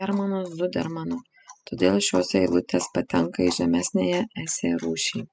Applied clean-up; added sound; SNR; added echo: classical method spectral subtraction.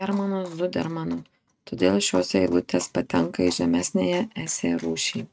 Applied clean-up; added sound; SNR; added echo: neural mask model RNNoise.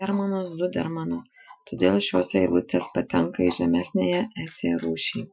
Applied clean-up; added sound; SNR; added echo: classical method Wiener filter.